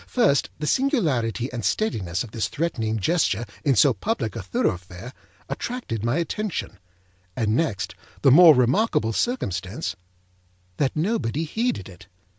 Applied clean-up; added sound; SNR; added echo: none; none; none; none.